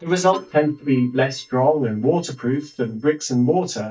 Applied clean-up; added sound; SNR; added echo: neural mask model DeepFilterNet 3.